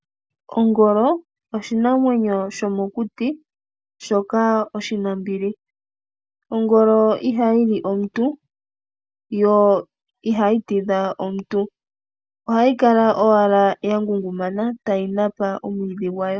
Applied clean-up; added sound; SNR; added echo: none; none; none; none.